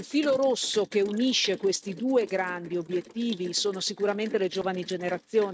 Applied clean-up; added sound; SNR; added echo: neural mask model RNNoise.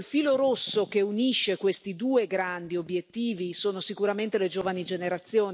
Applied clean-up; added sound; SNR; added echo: none; none; none; none.